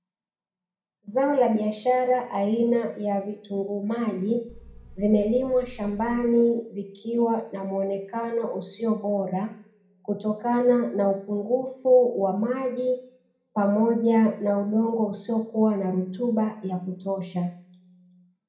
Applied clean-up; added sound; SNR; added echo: none; Buzz; 19 dB; reverberation time 0.5 s.